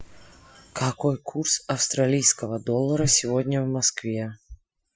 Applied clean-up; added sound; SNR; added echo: classical method Wiener filter.